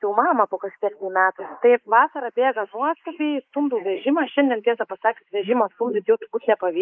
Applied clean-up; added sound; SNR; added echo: neural mask model Resemble Enhance denoiser.